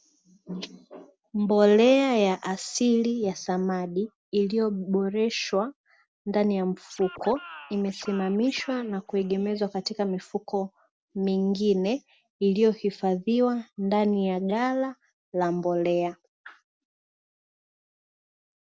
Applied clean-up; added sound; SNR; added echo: none; Scratching (performance technique); 19 dB; none.